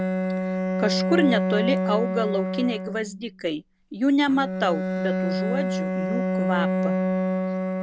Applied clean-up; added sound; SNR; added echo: none; Bowed string instrument; -1 dB; none.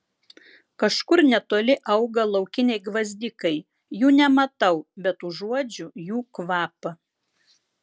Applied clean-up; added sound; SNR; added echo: none; none; none; none.